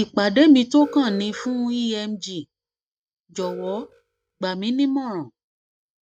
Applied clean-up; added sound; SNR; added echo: neural mask model RNNoise.